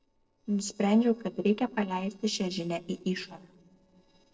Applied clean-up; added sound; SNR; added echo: neural separator model SepFormer DNS4.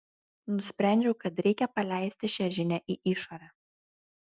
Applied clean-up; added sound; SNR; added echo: none; none; none; none.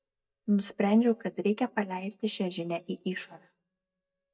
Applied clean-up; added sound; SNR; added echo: neural mask model DeepFilterNet 3.